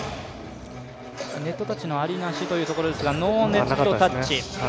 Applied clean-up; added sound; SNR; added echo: none; Cough; 16 dB; none.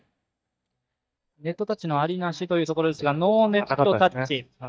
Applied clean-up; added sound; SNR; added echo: neural mask model DeepFilterNet 3.